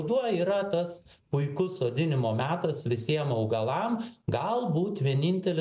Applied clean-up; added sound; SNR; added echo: none; none; none; none.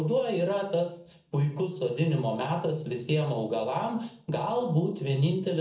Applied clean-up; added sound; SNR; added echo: none; none; none; reverberation time 0.4 s.